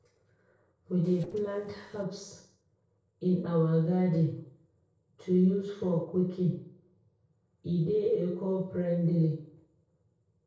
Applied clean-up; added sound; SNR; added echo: neural separator model SepFormer DNS4.